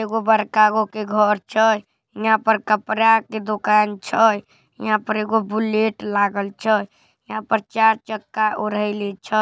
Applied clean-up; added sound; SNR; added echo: none; none; none; none.